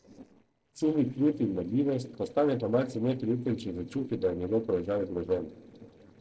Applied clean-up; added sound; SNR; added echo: neural separator model SepFormer DNS4.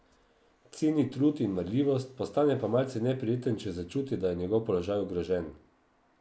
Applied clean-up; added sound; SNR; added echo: none; none; none; none.